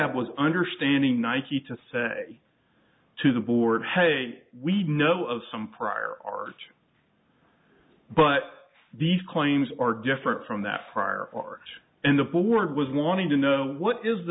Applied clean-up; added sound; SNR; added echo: none; none; none; none.